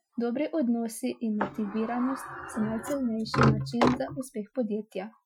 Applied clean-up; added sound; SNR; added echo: classical method Wiener filter.